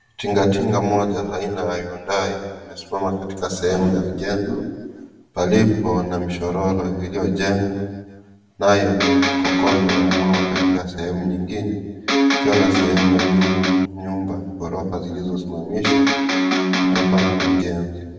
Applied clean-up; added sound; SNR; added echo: none; Electric guitar; -5 dB; reverberation time 1.1 s.